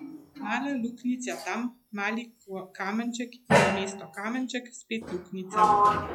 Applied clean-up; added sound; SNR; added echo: classical method log-MMSE.